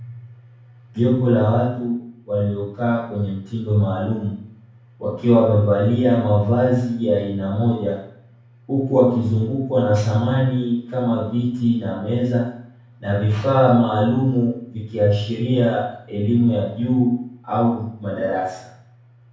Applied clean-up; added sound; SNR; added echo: none; none; none; reverberation time 0.6 s.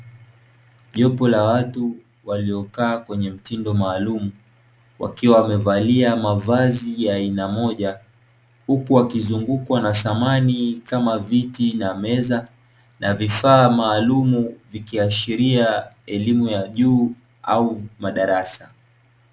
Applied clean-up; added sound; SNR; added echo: none; none; none; none.